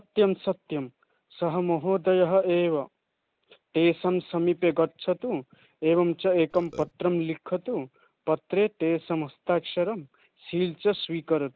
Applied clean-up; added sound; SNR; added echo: none; Burping, eructation; 17 dB; none.